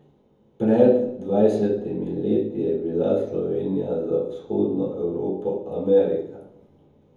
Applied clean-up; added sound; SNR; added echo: none; none; none; reverberation time 0.7 s.